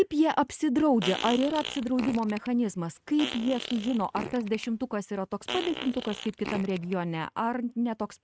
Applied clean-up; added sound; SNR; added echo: neural mask model RNNoise.